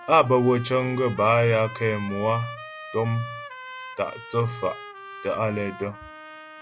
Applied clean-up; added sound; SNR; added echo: none; Trumpet; 15 dB; none.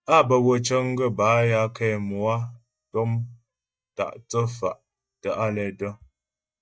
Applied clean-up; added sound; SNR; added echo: neural mask model DeepFilterNet 3.